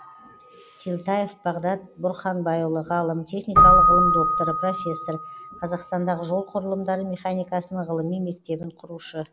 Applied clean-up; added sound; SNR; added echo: none; Keyboard (musical); -2 dB; none.